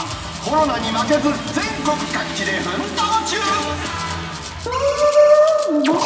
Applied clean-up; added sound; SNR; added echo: none; Rattle (instrument); 19 dB; reverberation time 2.7 s.